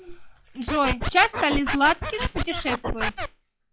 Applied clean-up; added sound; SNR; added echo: classical method log-MMSE.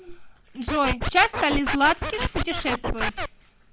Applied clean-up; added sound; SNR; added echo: none; Scratching (performance technique); 2 dB; none.